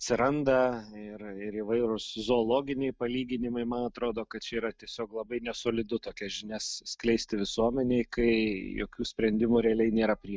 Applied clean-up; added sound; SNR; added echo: neural mask model DeepFilterNet 3.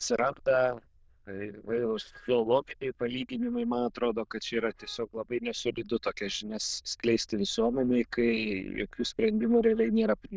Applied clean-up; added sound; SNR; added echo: neural diffusion model UNIVERSE++.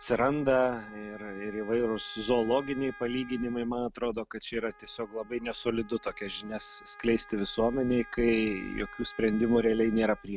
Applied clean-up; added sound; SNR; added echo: none; Wind instrument, woodwind instrument; 20 dB; none.